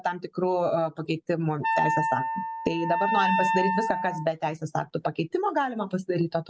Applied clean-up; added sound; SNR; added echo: none; Wind instrument, woodwind instrument; -1 dB; none.